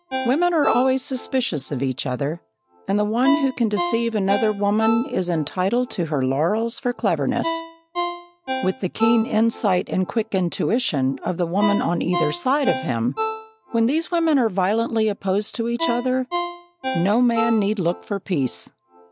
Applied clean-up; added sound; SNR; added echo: none; Ringtone; 9 dB; none.